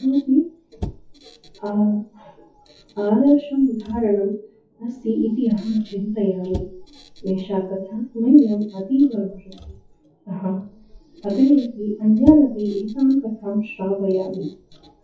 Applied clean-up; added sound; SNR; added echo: classical method WPE with log-MMSE.